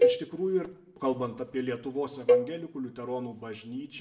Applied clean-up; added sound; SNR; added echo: none; Cowbell; -3 dB; reverberation time 0.6 s.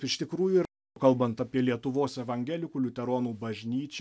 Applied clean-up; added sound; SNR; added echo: none; none; none; none.